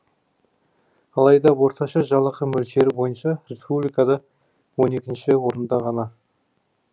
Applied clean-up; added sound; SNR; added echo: none; none; none; none.